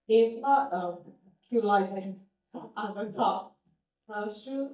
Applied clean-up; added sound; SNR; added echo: neural mask model DeepFilterNet 3.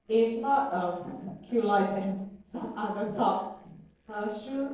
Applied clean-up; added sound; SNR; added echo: neural separator model SepFormer DNS4.